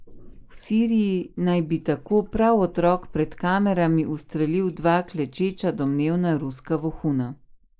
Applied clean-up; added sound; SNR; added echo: neural mask model Resemble Enhance denoiser.